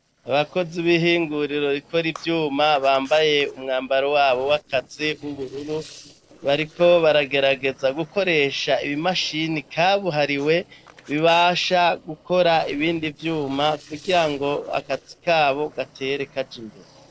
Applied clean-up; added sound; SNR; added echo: neural separator model SepFormer DNS4.